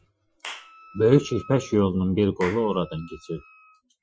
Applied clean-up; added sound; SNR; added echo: classical method Wiener filter.